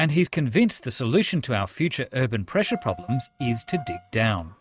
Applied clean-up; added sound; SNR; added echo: neural mask model RNNoise.